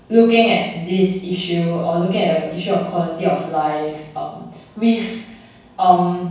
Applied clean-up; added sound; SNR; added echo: none; none; none; reverberation time 0.7 s.